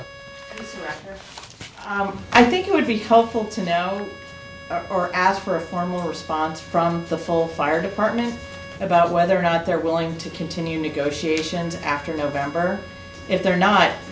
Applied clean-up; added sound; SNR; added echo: none; Bowed string instrument; 20 dB; none.